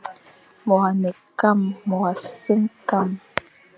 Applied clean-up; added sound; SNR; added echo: none; none; none; none.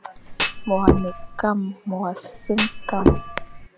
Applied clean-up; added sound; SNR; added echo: none; Thump, thud; -4 dB; none.